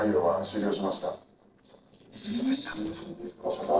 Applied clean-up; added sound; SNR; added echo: neural separator model SepFormer DNS4.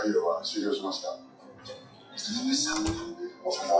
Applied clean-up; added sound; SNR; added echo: classical method WPE with log-MMSE.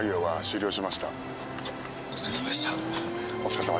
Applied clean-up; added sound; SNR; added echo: none; none; none; none.